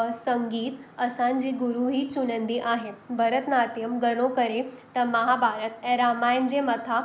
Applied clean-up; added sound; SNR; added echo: none; none; none; none.